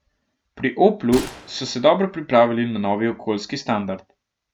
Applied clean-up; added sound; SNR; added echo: none; Gunshot, gunfire; 17 dB; none.